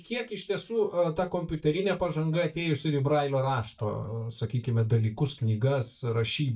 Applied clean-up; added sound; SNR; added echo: neural mask model DeepFilterNet 3.